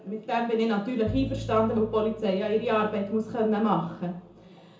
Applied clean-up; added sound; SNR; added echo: none; Bowed string instrument; 13 dB; reverberation time 0.6 s.